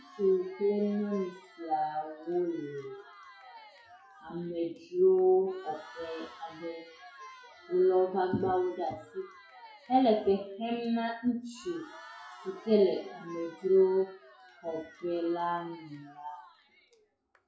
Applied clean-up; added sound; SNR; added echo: classical method WPE with log-MMSE.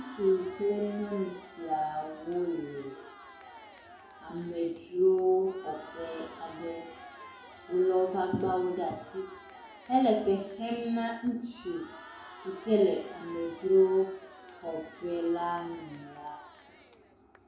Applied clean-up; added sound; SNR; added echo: none; Crowd; 19 dB; reverberation time 0.6 s.